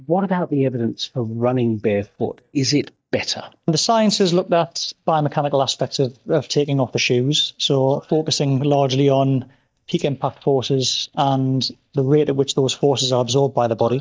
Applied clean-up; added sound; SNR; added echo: neural mask model DeepFilterNet 3.